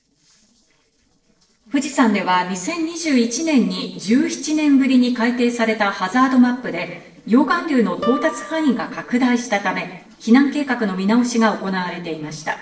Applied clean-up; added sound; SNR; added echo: neural separator model SepFormer DNS4.